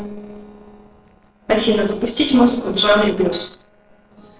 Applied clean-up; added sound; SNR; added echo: neural separator model SepFormer DNS4.